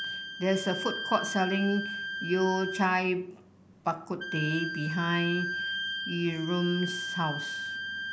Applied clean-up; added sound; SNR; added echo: none; Wind instrument, woodwind instrument; 5 dB; none.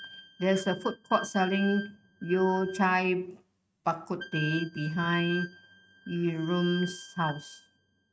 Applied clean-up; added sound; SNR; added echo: neural mask model RNNoise.